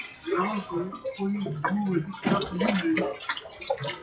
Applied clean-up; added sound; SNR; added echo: classical method WPE with log-MMSE.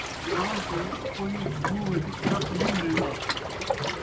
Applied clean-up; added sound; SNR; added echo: none; Waves, surf; -2 dB; reverberation time 0.4 s.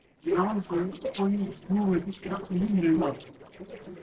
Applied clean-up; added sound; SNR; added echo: neural separator model SepFormer DNS4.